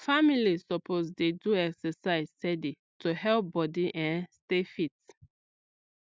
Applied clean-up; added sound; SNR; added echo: none; none; none; none.